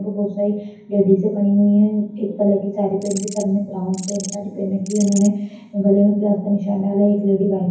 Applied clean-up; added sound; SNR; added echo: none; Insect; 16 dB; reverberation time 0.9 s.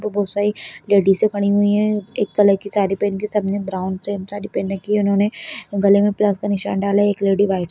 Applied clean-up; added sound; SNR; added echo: none; none; none; none.